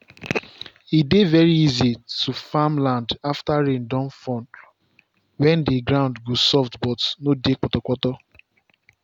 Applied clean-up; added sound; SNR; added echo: none; none; none; none.